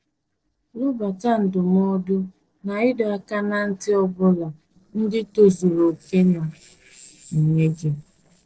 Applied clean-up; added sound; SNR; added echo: neural separator model SepFormer DNS4.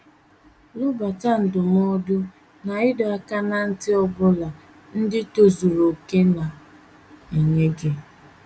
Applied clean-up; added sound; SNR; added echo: none; none; none; none.